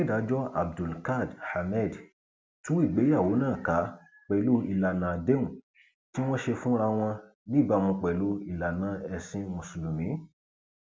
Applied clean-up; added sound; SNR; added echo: none; none; none; none.